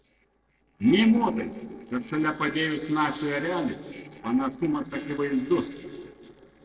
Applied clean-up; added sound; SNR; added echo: neural separator model SepFormer DNS4.